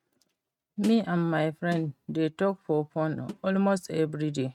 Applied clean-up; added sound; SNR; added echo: neural mask model RNNoise.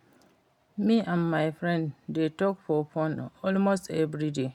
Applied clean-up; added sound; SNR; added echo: none; none; none; none.